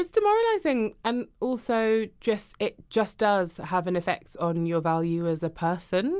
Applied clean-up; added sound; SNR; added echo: none; none; none; none.